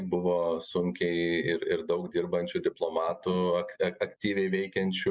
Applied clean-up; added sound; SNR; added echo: none; none; none; none.